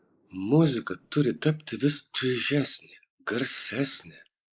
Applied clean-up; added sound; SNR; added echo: neural mask model Resemble Enhance denoiser.